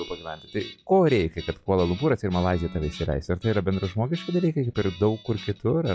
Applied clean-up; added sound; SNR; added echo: classical method log-MMSE.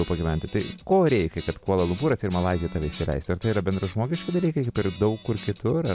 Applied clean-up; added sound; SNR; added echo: none; Guitar; 17 dB; none.